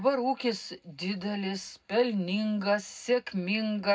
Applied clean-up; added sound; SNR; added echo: none; none; none; reverberation time 0.3 s.